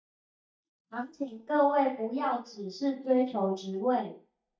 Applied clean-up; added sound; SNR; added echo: neural mask model DeepFilterNet 3.